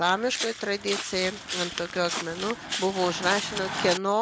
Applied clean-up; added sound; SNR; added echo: none; Walk, footsteps; 6 dB; none.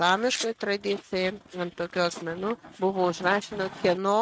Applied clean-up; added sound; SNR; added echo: neural mask model RNNoise.